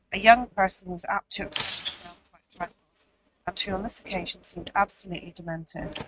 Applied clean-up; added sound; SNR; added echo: neural mask model RNNoise.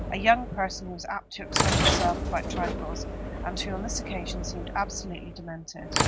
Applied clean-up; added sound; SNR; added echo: none; Sliding door / Train; -1 dB; none.